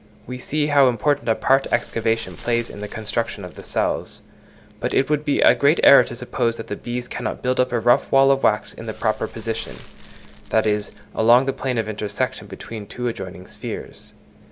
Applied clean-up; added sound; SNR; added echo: none; Fire; 19 dB; none.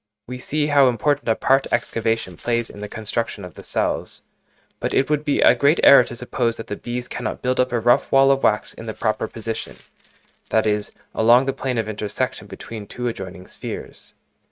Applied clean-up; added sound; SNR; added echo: neural mask model RNNoise.